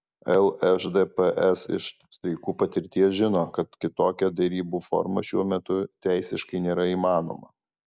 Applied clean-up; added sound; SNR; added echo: none; none; none; none.